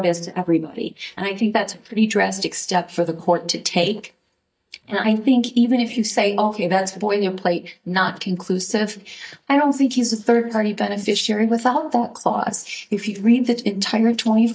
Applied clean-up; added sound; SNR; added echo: neural mask model DeepFilterNet 3.